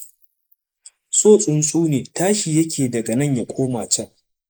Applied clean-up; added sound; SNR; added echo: neural mask model Resemble Enhance denoiser.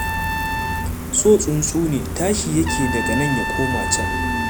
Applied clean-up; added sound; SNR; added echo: none; Trumpet + Gull, seagull; 2 dB; none.